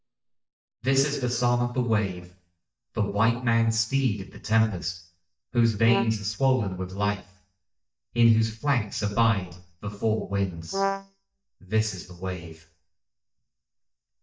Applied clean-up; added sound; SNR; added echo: neural mask model DeepFilterNet 3.